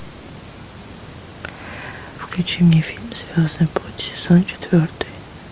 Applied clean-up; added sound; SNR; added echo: none; none; none; none.